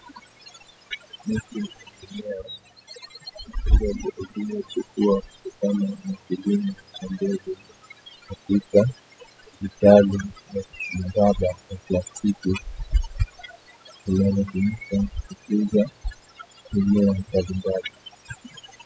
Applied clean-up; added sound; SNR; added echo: classical method spectral subtraction.